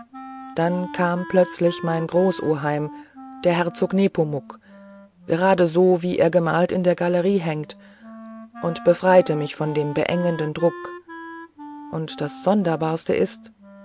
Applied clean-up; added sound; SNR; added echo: none; Wind instrument, woodwind instrument; 17 dB; none.